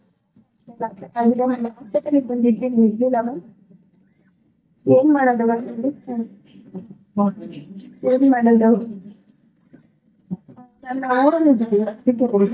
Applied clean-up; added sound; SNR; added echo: neural mask model DeepFilterNet 3.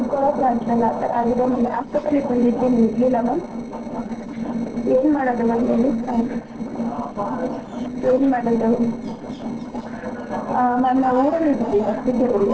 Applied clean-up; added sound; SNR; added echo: neural separator model SepFormer DNS4.